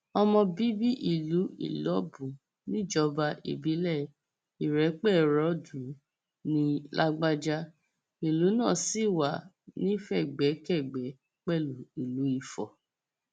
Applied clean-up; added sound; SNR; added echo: none; none; none; none.